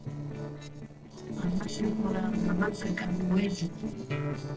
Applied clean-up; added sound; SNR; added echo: neural separator model SepFormer DNS4.